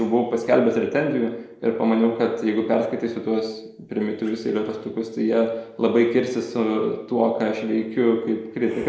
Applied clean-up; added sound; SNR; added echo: neural mask model Resemble Enhance denoiser.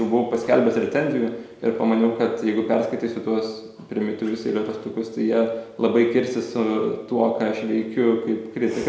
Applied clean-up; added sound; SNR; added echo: none; none; none; none.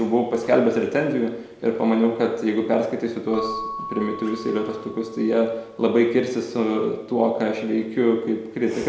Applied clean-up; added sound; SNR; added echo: none; Keyboard (musical) / Bell; 18 dB; none.